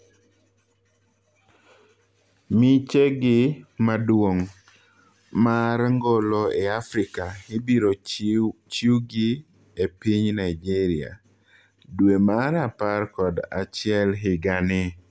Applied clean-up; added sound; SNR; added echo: none; none; none; none.